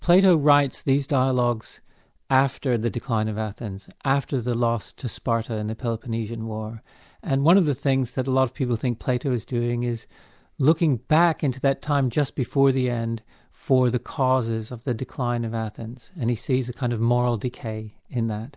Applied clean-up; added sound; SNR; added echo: none; none; none; none.